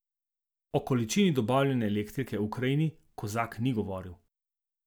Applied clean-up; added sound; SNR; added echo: none; none; none; none.